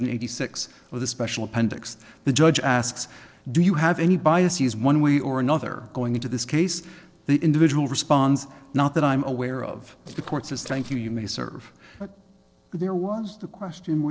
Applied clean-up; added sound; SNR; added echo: neural separator model SepFormer DNS4.